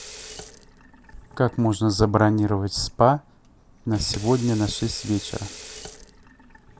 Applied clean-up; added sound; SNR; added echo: none; Sink (filling or washing) / Water tap, faucet; 18 dB; none.